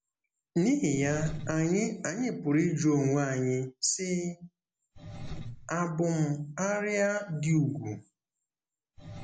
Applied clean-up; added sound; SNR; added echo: none; Engine; 17 dB; none.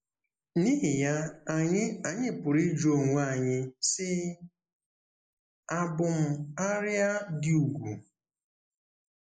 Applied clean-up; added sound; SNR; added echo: neural mask model Resemble Enhance denoiser.